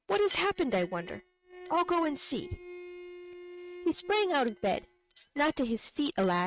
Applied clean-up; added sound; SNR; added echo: neural mask model RNNoise.